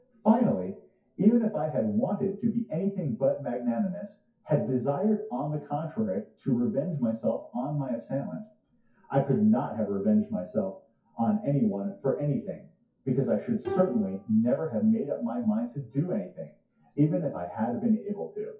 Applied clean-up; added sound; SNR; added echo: classical method WPE with log-MMSE.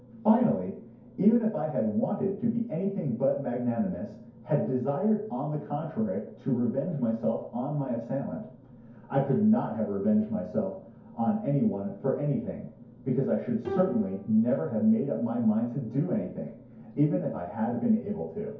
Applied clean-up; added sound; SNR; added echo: none; Bowed string instrument; 14 dB; reverberation time 0.6 s.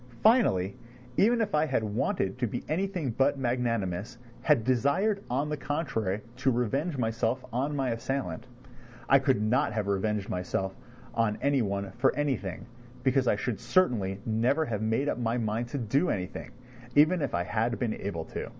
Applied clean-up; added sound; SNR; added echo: none; none; none; none.